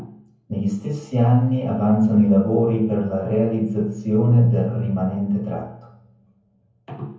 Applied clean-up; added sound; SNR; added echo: none; none; none; reverberation time 0.7 s.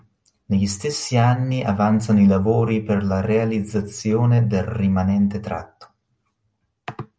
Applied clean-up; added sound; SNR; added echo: none; none; none; none.